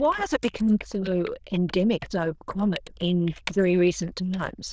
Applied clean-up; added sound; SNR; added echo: neural diffusion model UNIVERSE++.